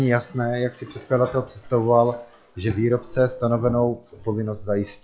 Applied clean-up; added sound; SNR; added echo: classical method log-MMSE.